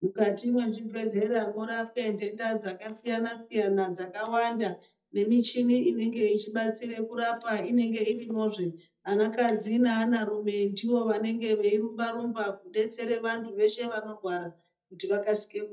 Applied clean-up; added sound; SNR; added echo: neural mask model DeepFilterNet 3.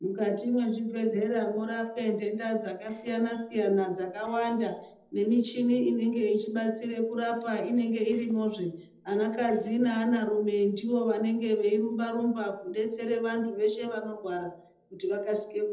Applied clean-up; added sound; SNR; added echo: neural separator model SepFormer DNS4.